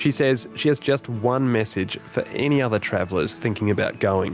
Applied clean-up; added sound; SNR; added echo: none; none; none; none.